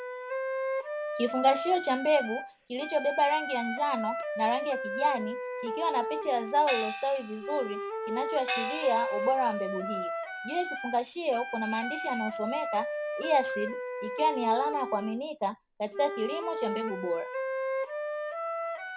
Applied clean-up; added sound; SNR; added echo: none; Gong + Wind instrument, woodwind instrument; 4 dB; none.